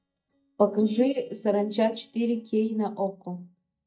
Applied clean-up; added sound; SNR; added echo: neural mask model DeepFilterNet 3.